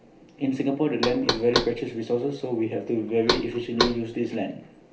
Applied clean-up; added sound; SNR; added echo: none; Knock; 5 dB; reverberation time 0.3 s.